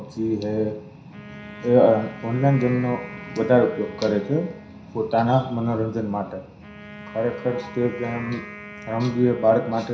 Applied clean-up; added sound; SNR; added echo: none; Wind instrument, woodwind instrument; 18 dB; reverberation time 0.5 s.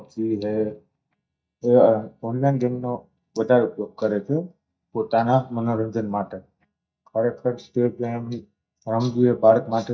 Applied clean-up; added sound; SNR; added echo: neural mask model DeepFilterNet 3.